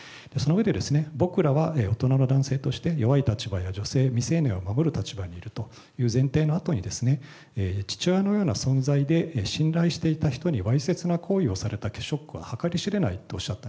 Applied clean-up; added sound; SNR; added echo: none; none; none; none.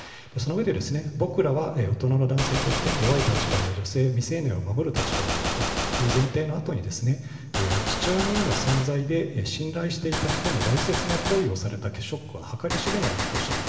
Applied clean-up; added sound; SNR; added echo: none; Gunshot, gunfire; 4 dB; reverberation time 2.8 s.